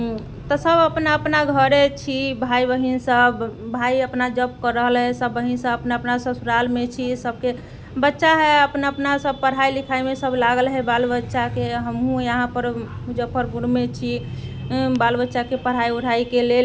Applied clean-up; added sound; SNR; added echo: none; none; none; none.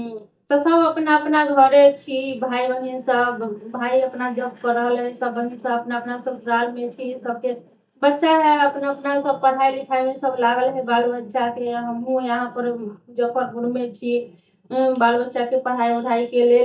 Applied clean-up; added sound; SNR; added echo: neural mask model DeepFilterNet 3.